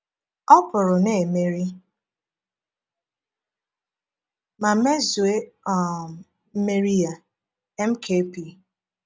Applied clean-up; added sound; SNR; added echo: none; none; none; none.